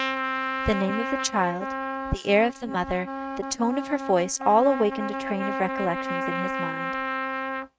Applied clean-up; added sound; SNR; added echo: neural mask model RNNoise.